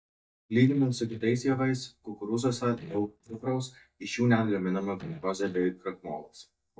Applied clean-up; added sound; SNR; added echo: neural mask model DeepFilterNet 3.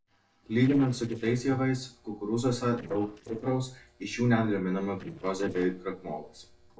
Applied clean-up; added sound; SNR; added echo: neural separator model SepFormer DNS4.